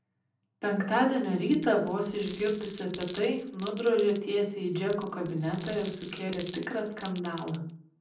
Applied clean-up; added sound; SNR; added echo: none; Glass; 11 dB; reverberation time 0.6 s.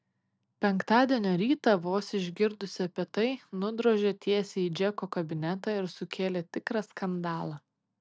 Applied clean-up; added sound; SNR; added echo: none; none; none; none.